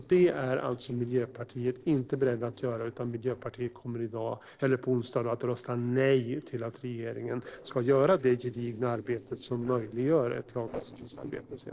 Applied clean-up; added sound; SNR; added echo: neural separator model SepFormer DNS4.